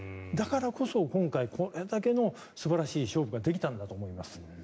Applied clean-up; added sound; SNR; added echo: none; none; none; none.